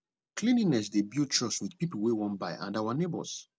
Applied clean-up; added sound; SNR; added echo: none; none; none; none.